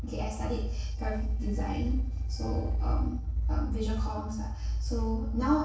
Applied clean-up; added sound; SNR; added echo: neural separator model SepFormer DNS4.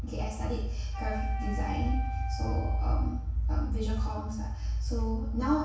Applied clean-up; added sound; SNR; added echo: none; Wind instrument, woodwind instrument; 13 dB; reverberation time 0.6 s.